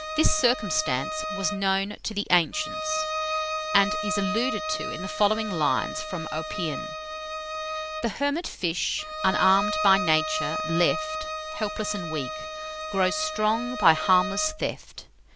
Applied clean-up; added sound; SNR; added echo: none; Bowed string instrument; 5 dB; none.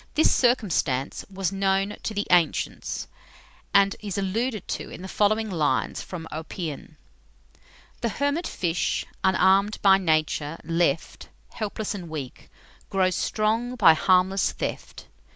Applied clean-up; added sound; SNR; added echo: none; none; none; none.